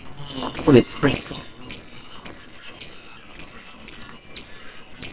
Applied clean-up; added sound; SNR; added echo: neural separator model SepFormer WHAMR!.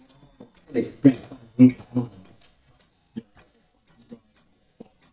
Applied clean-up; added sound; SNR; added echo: neural mask model DeepFilterNet 3.